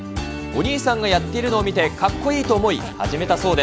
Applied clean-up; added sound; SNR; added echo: none; Zipper (clothing); 18 dB; none.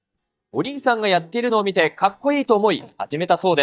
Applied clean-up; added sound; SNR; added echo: neural mask model DeepFilterNet 3.